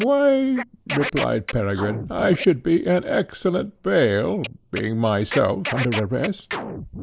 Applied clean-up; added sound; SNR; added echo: neural mask model Resemble Enhance denoiser.